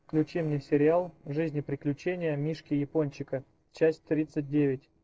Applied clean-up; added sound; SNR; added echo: neural separator model SepFormer DNS4.